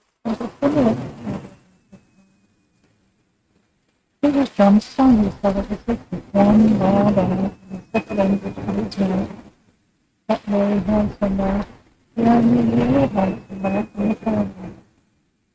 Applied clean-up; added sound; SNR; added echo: neural mask model RNNoise.